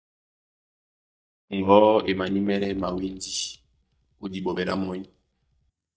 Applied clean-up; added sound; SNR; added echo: neural mask model DeepFilterNet 3.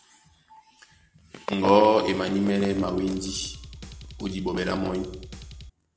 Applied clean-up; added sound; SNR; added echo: none; Drum kit; 15 dB; none.